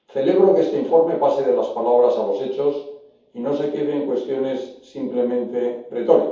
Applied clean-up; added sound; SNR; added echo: none; none; none; reverberation time 0.7 s.